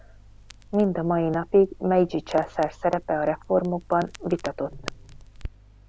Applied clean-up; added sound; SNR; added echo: none; Crackle; 18 dB; none.